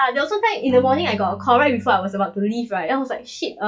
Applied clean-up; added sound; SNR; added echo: classical method log-MMSE.